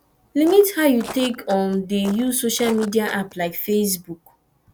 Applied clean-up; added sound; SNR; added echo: none; Walk, footsteps; 18 dB; none.